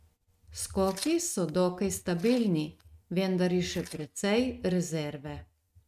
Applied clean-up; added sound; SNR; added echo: neural mask model RNNoise.